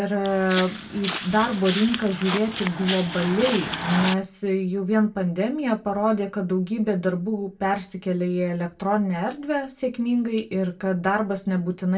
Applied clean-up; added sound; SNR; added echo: none; Walk, footsteps; 7 dB; reverberation time 0.2 s.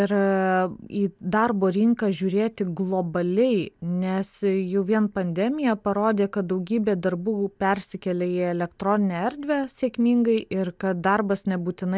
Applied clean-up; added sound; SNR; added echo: none; none; none; none.